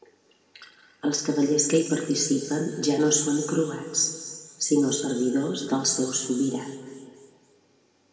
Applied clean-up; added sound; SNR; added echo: none; none; none; reverberation time 1.8 s.